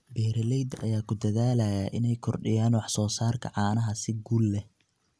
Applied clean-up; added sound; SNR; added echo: none; none; none; none.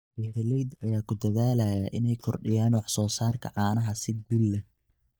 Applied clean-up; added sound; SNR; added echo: neural mask model DeepFilterNet 3.